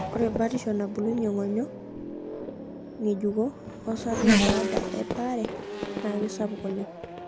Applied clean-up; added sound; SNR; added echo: none; Race car, auto racing / Accelerating, revving, vroom; 0 dB; none.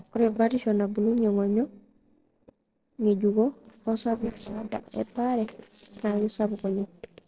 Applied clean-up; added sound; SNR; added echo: neural separator model SepFormer DNS4.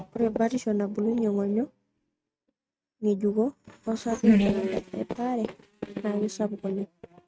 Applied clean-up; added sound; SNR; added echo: neural mask model RNNoise.